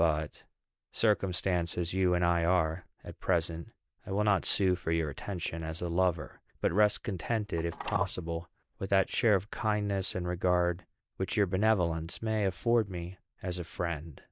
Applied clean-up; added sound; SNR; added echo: neural mask model DeepFilterNet 3.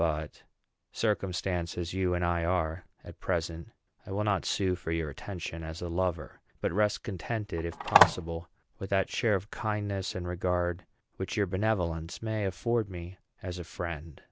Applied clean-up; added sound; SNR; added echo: none; Telephone; -5 dB; none.